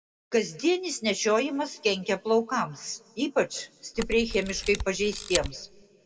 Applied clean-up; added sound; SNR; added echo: none; Camera; 8 dB; reverberation time 1.7 s.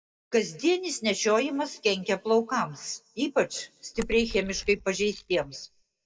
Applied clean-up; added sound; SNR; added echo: neural mask model DeepFilterNet 3.